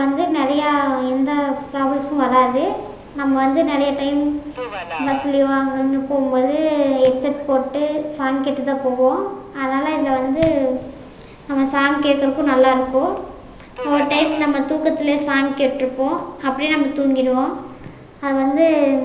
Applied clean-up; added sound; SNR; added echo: none; Subway, metro, underground; 19 dB; reverberation time 1.4 s.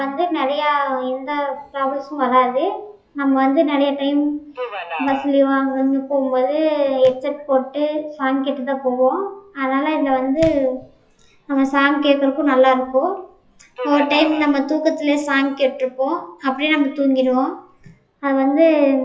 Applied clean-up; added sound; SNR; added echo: classical method WPE with log-MMSE.